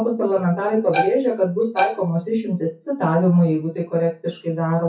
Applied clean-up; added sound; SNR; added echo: classical method WPE with log-MMSE.